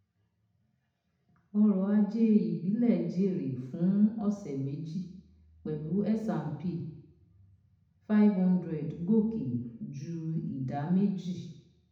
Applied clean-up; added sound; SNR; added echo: none; none; none; reverberation time 0.8 s.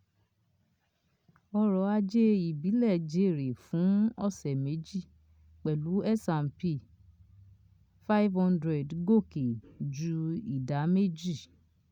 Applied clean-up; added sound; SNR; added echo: none; none; none; none.